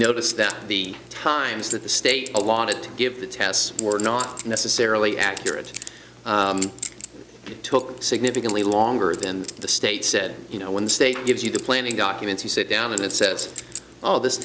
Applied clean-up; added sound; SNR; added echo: none; Chink, clink; 13 dB; none.